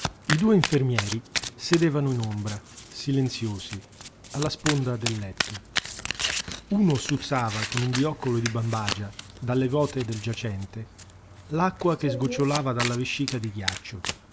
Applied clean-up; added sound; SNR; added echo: none; Domestic sounds, home sounds; 7 dB; none.